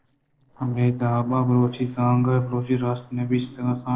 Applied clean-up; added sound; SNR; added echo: neural separator model SepFormer DNS4.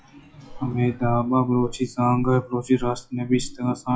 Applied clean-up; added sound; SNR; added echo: classical method WPE with log-MMSE.